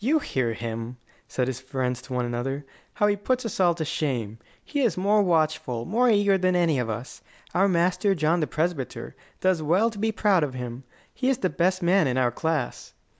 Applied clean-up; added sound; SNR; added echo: none; none; none; none.